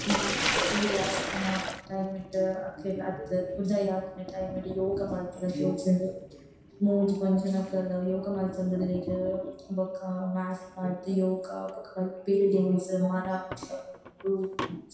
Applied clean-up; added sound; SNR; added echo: none; Sink (filling or washing); 8 dB; reverberation time 0.7 s.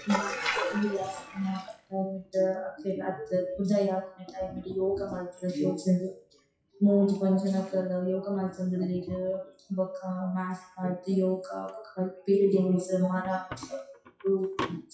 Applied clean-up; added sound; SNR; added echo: classical method WPE with log-MMSE.